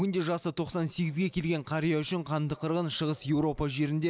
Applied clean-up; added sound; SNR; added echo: none; none; none; none.